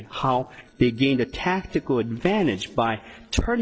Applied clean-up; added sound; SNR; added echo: neural separator model SepFormer DNS4.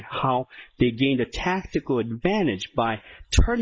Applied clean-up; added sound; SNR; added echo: neural mask model Resemble Enhance denoiser.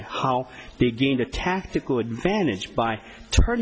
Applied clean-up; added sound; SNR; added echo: none; none; none; none.